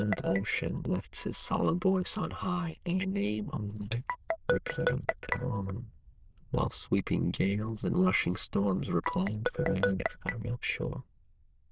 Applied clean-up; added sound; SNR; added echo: neural diffusion model UNIVERSE++.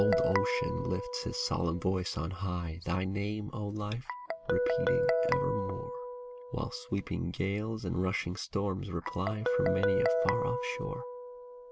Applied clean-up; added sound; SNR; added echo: none; Guitar; 0 dB; none.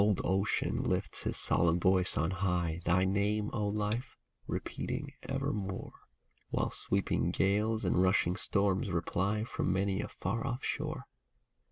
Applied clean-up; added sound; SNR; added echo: none; none; none; none.